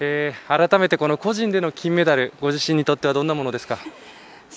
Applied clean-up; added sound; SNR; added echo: none; none; none; none.